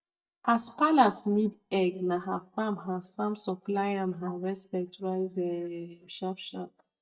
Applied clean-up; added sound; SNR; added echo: neural mask model DeepFilterNet 3.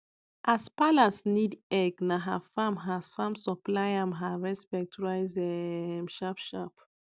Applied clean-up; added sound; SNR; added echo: none; none; none; none.